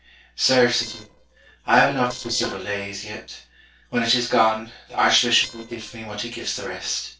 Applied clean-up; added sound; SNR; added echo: neural separator model SepFormer DNS4.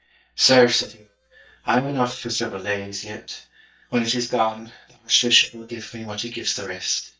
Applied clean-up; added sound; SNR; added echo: neural mask model DeepFilterNet 3.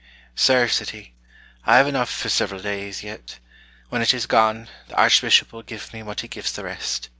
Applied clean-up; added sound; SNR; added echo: none; none; none; none.